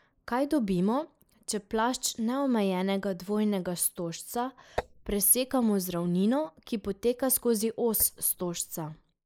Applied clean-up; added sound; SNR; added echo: neural mask model Resemble Enhance denoiser.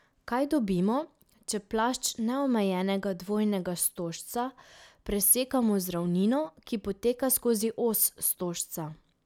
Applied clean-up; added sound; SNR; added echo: none; none; none; none.